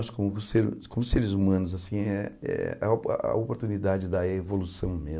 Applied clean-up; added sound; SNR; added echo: none; none; none; none.